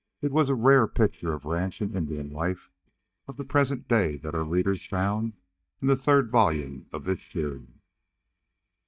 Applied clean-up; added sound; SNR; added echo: neural mask model DeepFilterNet 3.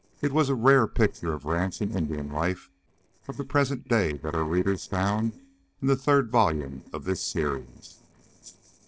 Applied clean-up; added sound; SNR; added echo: neural separator model SepFormer DNS4.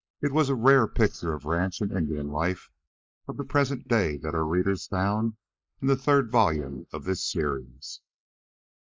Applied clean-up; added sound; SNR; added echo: neural mask model Resemble Enhance denoiser.